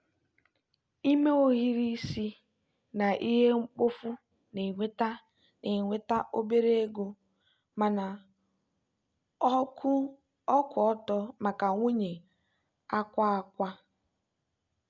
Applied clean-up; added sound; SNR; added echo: none; none; none; none.